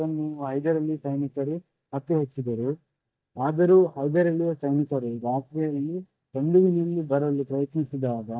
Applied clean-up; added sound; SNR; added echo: neural mask model DeepFilterNet 3.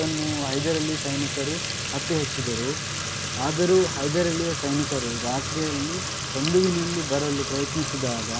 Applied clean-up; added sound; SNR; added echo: none; Fill (with liquid) / Trickle, dribble / Sink (filling or washing); 3 dB; none.